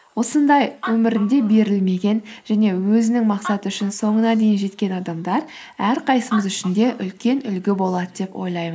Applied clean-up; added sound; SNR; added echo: neural mask model Resemble Enhance denoiser.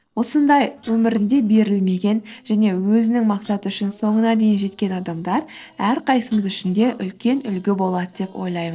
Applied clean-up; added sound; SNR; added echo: neural separator model SepFormer DNS4.